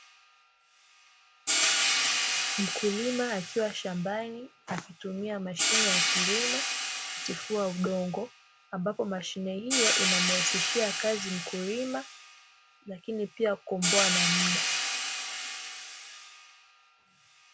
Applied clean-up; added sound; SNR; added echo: none; Hi-hat; -3 dB; none.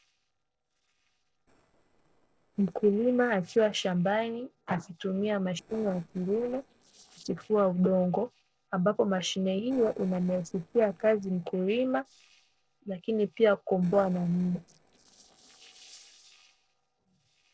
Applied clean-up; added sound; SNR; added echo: neural separator model SepFormer DNS4.